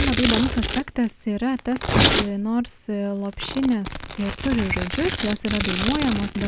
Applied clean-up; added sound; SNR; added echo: none; Domestic sounds, home sounds; 2 dB; none.